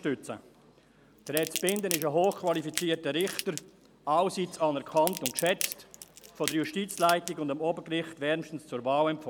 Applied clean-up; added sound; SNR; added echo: none; Crackle / Crushing; 9 dB; none.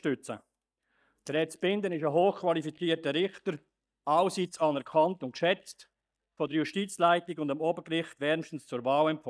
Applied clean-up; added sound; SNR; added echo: neural mask model DeepFilterNet 3.